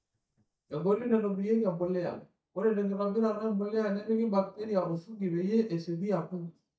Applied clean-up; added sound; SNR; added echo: neural mask model DeepFilterNet 3.